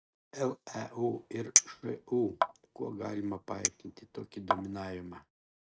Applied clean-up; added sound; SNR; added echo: neural mask model RNNoise.